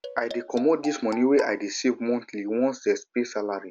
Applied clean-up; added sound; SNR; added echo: none; Marimba, xylophone; 15 dB; none.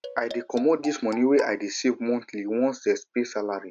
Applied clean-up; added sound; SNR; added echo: neural mask model RNNoise.